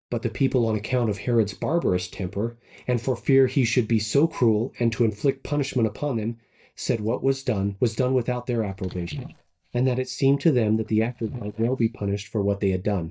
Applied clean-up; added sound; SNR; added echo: neural mask model DeepFilterNet 3.